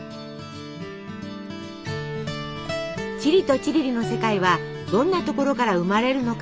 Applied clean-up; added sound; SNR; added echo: none; none; none; none.